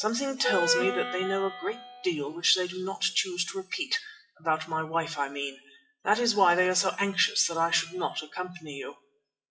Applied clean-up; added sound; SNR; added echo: classical method WPE with log-MMSE.